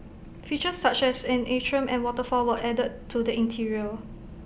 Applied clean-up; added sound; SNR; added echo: none; none; none; none.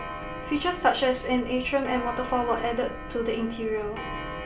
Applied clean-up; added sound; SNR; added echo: none; Clock; 11 dB; reverberation time 0.2 s.